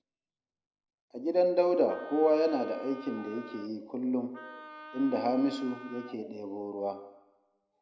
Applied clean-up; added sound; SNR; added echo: none; Wind instrument, woodwind instrument; 17 dB; reverberation time 0.7 s.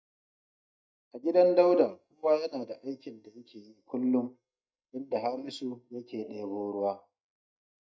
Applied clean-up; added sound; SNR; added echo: neural mask model DeepFilterNet 3.